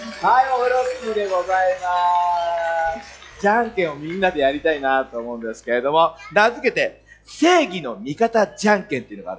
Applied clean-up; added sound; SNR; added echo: classical method log-MMSE.